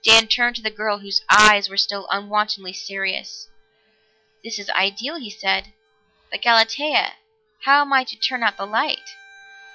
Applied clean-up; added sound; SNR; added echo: classical method log-MMSE.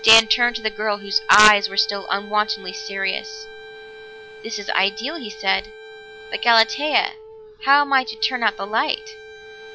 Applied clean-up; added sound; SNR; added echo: none; Bowed string instrument + Wind instrument, woodwind instrument; 17 dB; none.